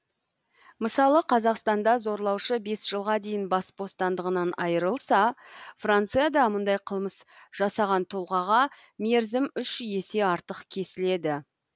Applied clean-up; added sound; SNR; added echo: none; none; none; none.